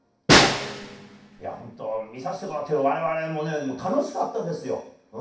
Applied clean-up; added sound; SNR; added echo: none; Snare drum; -4 dB; reverberation time 0.6 s.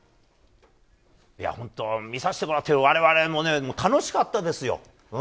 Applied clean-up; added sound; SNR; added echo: none; none; none; none.